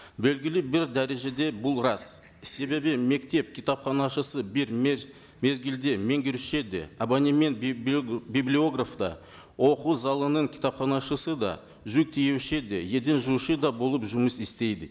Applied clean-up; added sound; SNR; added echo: none; none; none; none.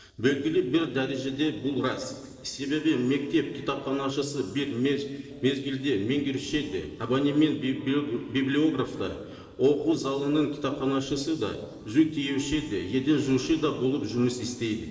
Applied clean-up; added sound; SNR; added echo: neural separator model SepFormer DNS4.